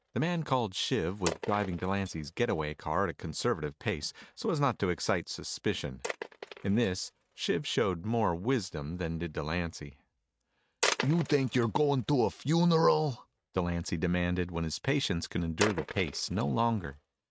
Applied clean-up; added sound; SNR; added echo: neural mask model RNNoise.